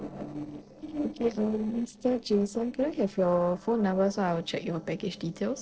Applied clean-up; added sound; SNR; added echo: neural separator model SepFormer DNS4.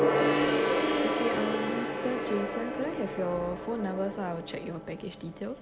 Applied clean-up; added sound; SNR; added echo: none; Gong; -4 dB; none.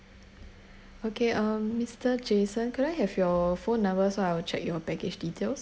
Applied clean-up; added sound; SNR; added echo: none; none; none; none.